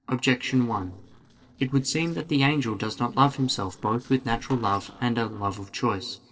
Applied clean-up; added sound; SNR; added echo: neural separator model SepFormer DNS4.